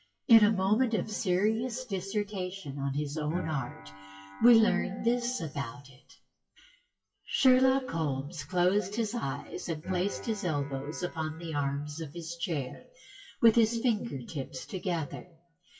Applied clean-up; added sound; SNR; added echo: classical method WPE with log-MMSE.